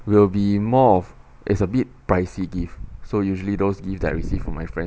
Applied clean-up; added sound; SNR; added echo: none; none; none; none.